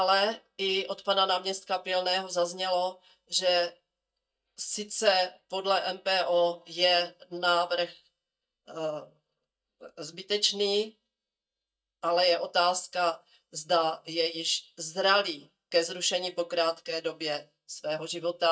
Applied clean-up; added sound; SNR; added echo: neural mask model DeepFilterNet 3.